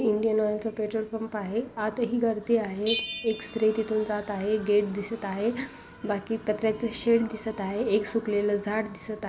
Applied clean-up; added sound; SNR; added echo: none; Bell; 17 dB; none.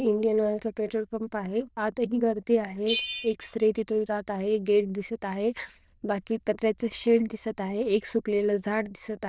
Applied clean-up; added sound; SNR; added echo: neural diffusion model UNIVERSE++.